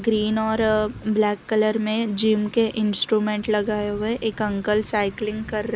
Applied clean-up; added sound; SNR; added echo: none; Thunder / Wind; 19 dB; none.